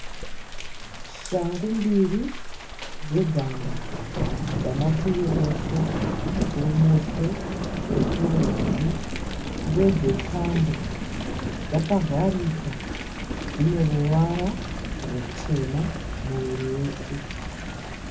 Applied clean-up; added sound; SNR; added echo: none; Thunder / Rain; 3 dB; reverberation time 0.4 s.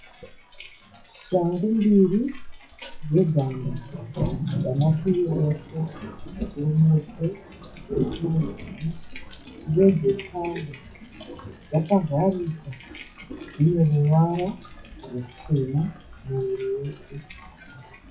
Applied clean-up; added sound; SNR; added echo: classical method WPE with log-MMSE.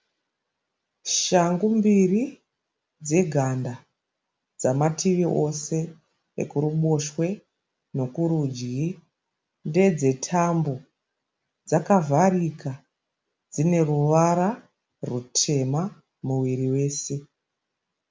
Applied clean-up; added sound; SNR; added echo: none; none; none; none.